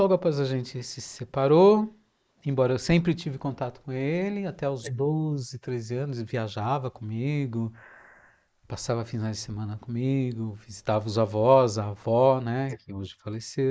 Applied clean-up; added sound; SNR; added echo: neural mask model Resemble Enhance denoiser.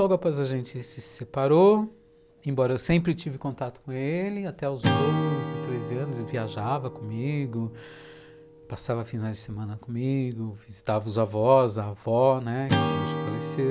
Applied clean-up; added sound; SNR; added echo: none; Acoustic guitar / Strum; 8 dB; none.